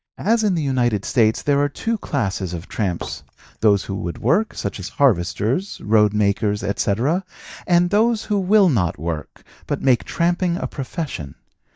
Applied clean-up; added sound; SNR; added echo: neural mask model DeepFilterNet 3.